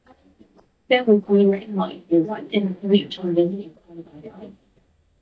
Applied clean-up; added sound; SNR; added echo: neural mask model DeepFilterNet 3.